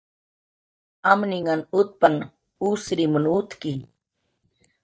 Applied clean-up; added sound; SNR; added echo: neural mask model DeepFilterNet 3.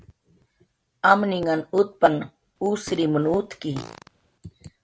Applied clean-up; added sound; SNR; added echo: none; Fart; 20 dB; none.